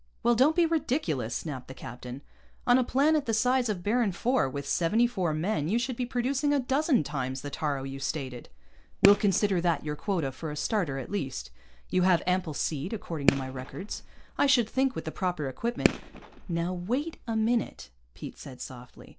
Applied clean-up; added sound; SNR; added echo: none; Fireworks; 6 dB; none.